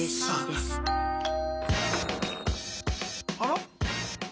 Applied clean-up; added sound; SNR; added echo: none; Guitar; 12 dB; none.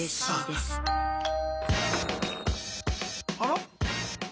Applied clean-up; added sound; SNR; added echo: none; none; none; none.